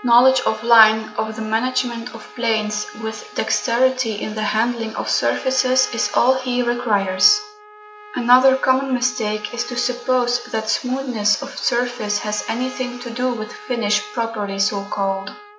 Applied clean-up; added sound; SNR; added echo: none; Trumpet; 20 dB; none.